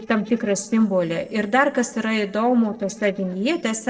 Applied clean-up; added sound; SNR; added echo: neural separator model SepFormer DNS4.